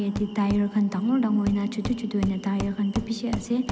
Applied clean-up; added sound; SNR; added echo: none; Hammer; 11 dB; none.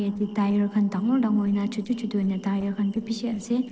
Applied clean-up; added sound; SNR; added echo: neural separator model SepFormer DNS4.